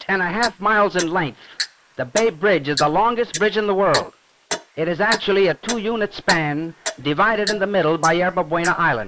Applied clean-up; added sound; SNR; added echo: neural mask model Resemble Enhance denoiser.